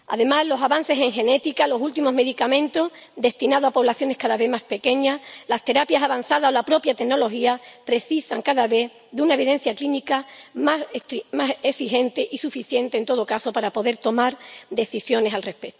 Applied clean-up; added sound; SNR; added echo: none; none; none; none.